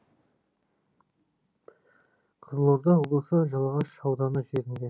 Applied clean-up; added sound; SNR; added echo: none; none; none; none.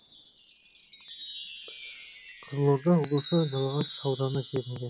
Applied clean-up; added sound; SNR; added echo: none; Wind chime; 2 dB; none.